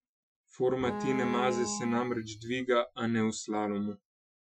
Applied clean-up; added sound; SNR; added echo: classical method Wiener filter.